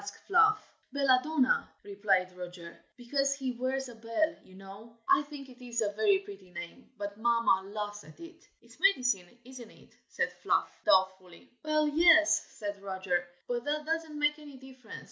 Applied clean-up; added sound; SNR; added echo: none; none; none; none.